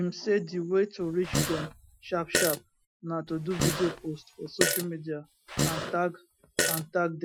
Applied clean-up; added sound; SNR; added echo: classical method Wiener filter.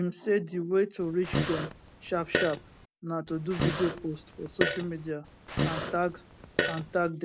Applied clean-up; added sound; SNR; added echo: none; Fart; 1 dB; none.